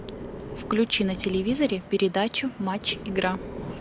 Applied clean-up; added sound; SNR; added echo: none; Breathing + Subway, metro, underground; 11 dB; none.